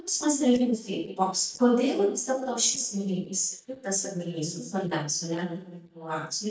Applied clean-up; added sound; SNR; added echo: neural mask model DeepFilterNet 3.